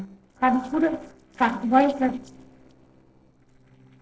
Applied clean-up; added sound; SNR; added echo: neural separator model SepFormer DNS4.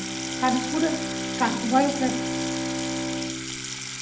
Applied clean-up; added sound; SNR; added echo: none; Sink (filling or washing) / Water tap, faucet + Bowed string instrument; 1 dB; none.